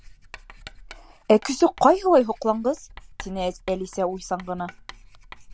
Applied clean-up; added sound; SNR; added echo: none; Writing; 19 dB; none.